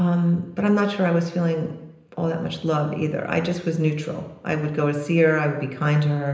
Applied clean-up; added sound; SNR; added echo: none; none; none; reverberation time 0.9 s.